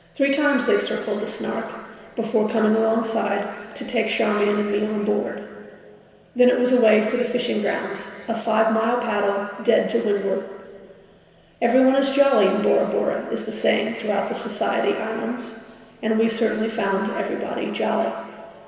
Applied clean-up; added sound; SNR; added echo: none; none; none; reverberation time 2.2 s.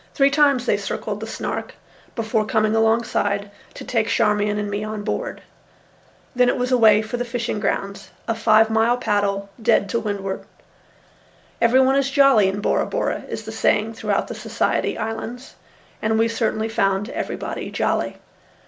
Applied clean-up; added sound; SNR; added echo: none; none; none; none.